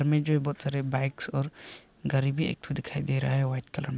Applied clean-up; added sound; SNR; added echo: none; none; none; none.